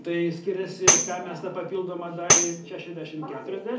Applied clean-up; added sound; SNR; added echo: none; Tambourine; -5 dB; reverberation time 0.4 s.